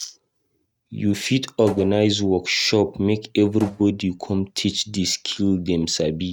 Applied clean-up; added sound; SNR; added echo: neural mask model RNNoise.